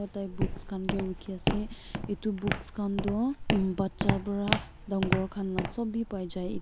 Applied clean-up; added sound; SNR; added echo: none; Walk, footsteps; 1 dB; none.